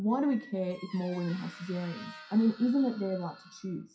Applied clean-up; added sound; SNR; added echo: classical method WPE with log-MMSE.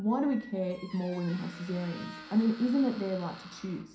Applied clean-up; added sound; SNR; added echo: none; Squeak; 18 dB; reverberation time 0.5 s.